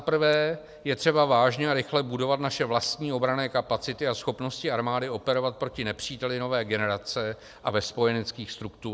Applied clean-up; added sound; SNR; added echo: none; none; none; none.